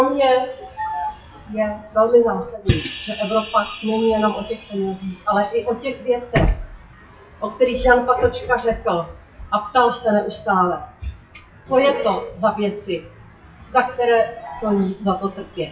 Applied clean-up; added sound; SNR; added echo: classical method WPE with log-MMSE.